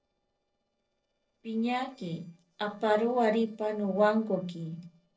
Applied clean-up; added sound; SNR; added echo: neural separator model SepFormer DNS4.